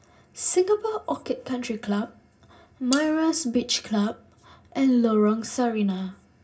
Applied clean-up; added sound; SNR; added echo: none; Cutlery, silverware; 11 dB; reverberation time 0.4 s.